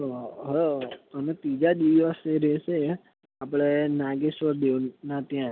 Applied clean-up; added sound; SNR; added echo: none; none; none; none.